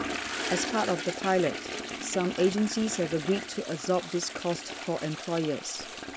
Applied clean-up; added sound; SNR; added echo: none; Toilet flush; 7 dB; none.